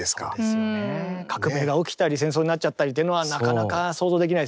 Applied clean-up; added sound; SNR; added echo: none; none; none; none.